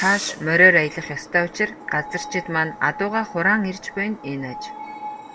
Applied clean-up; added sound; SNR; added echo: none; Screech; 14 dB; none.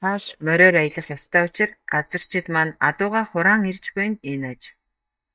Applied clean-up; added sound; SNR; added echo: neural mask model DeepFilterNet 3.